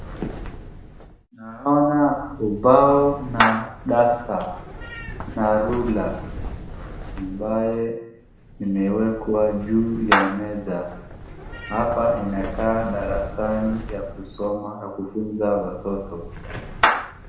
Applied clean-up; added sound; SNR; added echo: none; Meow / Clapping; 7 dB; reverberation time 0.8 s.